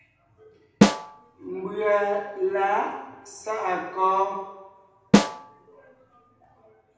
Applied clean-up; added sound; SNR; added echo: none; Snare drum; -4 dB; reverberation time 0.9 s.